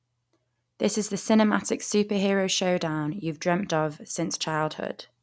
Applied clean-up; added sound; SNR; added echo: none; none; none; none.